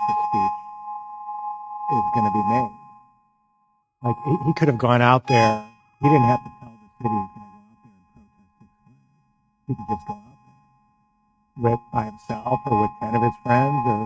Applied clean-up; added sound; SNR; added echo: neural mask model RNNoise.